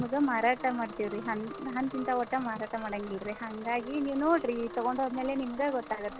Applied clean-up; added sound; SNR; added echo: none; Wind instrument, woodwind instrument + Bus / Engine; 13 dB; none.